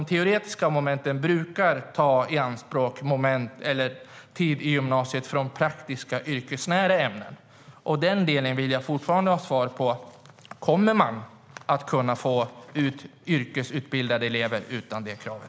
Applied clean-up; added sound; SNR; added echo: none; none; none; none.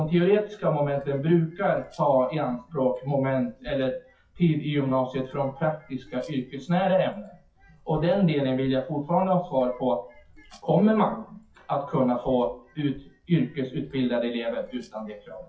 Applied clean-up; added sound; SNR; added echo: classical method WPE with log-MMSE.